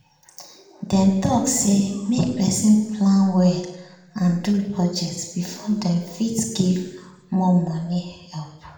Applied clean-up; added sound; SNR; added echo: none; none; none; reverberation time 0.9 s.